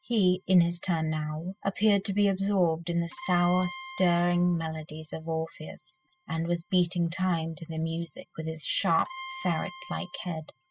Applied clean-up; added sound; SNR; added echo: classical method spectral subtraction.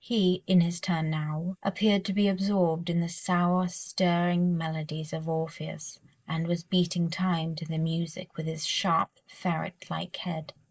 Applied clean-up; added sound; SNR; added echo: neural mask model Resemble Enhance denoiser.